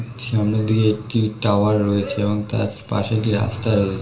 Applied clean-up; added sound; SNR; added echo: none; none; none; reverberation time 0.5 s.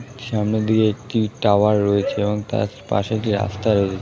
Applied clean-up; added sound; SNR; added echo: none; none; none; none.